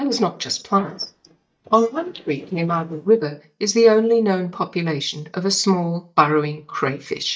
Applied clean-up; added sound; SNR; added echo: neural mask model DeepFilterNet 3.